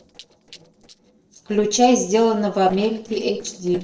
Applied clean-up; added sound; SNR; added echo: neural separator model SepFormer DNS4.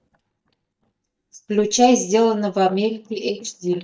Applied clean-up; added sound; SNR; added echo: neural mask model DeepFilterNet 3.